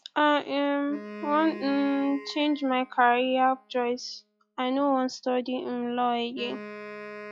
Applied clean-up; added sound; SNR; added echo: classical method log-MMSE.